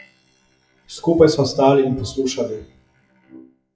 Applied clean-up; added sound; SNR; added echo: classical method WPE with log-MMSE.